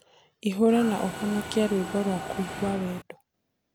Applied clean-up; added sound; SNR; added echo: none; Mechanisms; 9 dB; none.